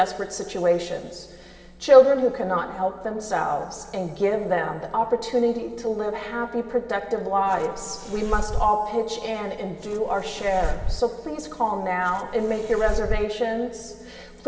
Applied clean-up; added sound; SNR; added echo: none; Fireworks; 4 dB; reverberation time 2.9 s.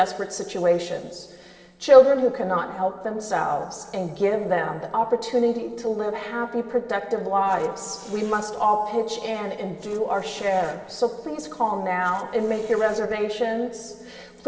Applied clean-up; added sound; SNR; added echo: neural separator model SepFormer DNS4.